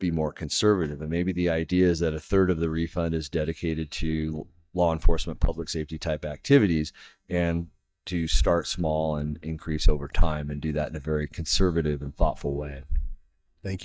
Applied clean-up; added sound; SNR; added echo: neural mask model DeepFilterNet 3.